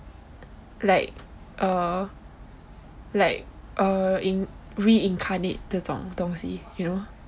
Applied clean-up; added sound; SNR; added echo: none; none; none; none.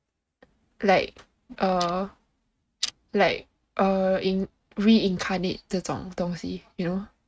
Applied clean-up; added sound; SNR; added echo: neural mask model RNNoise.